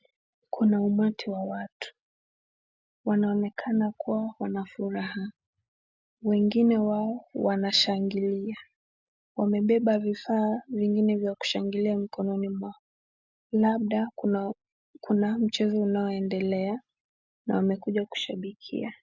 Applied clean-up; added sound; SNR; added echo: none; none; none; none.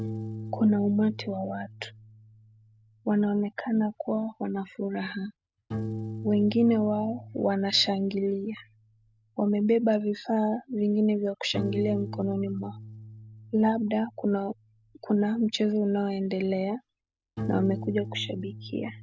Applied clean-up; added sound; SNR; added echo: none; Piano; 12 dB; none.